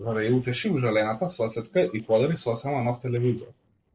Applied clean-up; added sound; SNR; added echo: neural separator model SepFormer DNS4.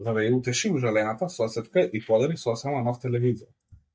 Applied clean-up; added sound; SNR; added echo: neural mask model DeepFilterNet 3.